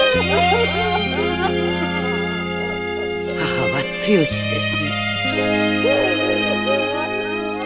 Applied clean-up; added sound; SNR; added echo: none; none; none; none.